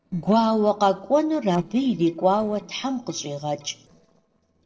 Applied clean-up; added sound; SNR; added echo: neural separator model SepFormer DNS4.